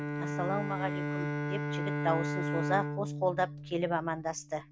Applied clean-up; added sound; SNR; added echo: none; Bowed string instrument; 1 dB; none.